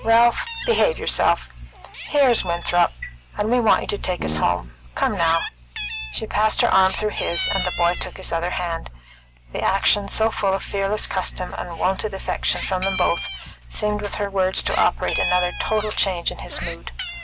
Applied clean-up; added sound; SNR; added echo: none; Meow + Brass instrument; 11 dB; none.